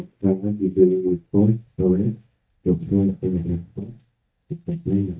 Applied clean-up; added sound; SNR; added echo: neural mask model DeepFilterNet 3.